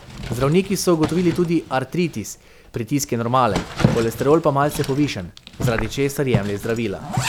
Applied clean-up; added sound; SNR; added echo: none; Zipper (clothing); 7 dB; none.